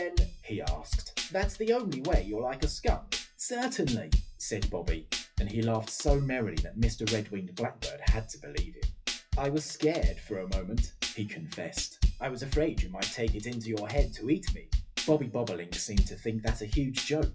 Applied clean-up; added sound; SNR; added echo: classical method WPE with log-MMSE.